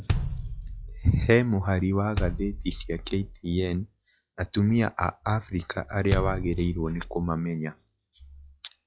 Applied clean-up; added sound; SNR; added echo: classical method log-MMSE.